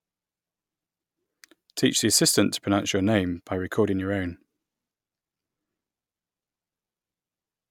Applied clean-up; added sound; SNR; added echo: none; none; none; none.